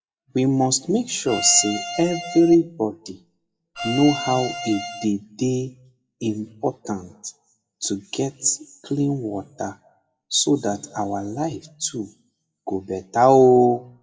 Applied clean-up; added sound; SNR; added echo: classical method WPE with log-MMSE.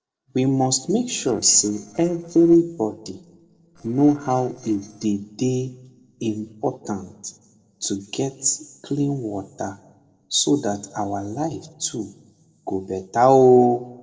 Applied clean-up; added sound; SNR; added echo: neural separator model SepFormer DNS4.